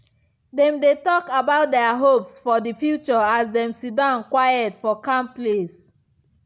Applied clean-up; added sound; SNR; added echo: none; none; none; none.